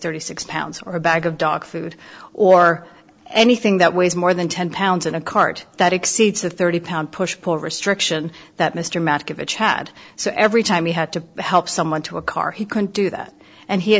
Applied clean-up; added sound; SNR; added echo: neural separator model SepFormer DNS4.